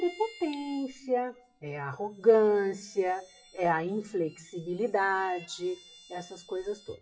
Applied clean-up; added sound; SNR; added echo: classical method WPE with log-MMSE.